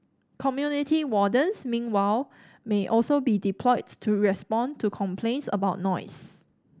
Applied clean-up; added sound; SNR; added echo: none; none; none; none.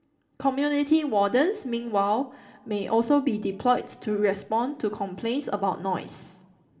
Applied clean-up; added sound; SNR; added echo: none; none; none; reverberation time 1.8 s.